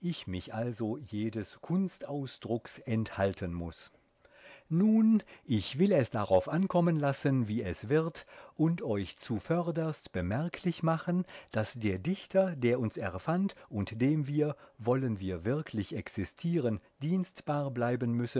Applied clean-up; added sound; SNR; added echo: none; none; none; none.